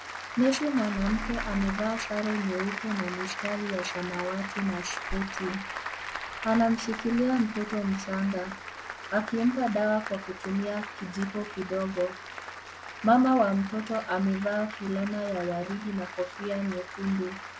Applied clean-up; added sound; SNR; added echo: none; Alarm + Applause; 9 dB; none.